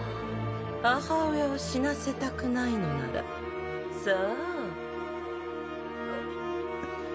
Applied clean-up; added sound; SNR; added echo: none; none; none; none.